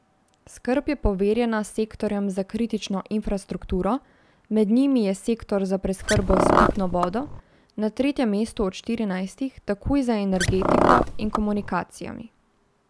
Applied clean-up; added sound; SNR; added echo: none; Car; -3 dB; none.